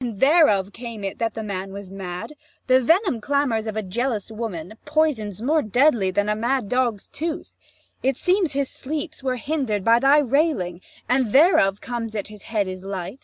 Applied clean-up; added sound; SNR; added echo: none; none; none; none.